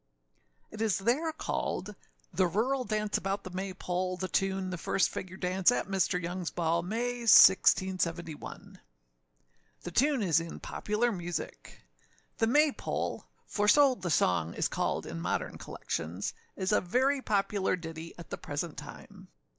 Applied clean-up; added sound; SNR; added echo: none; none; none; none.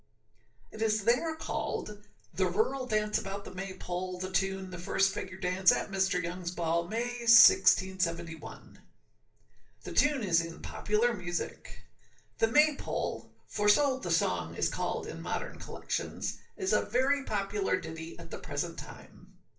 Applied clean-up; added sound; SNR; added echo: none; none; none; reverberation time 0.3 s.